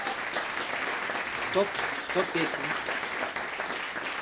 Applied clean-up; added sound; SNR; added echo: none; Applause; -4 dB; none.